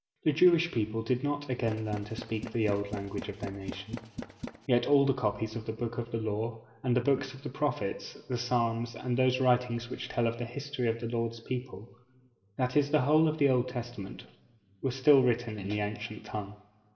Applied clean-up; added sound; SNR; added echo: none; Tools; 11 dB; reverberation time 2.3 s.